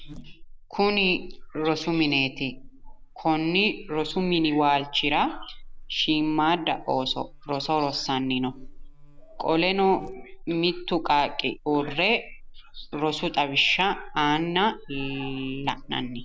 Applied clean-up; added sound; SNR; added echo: none; Buzz; 15 dB; none.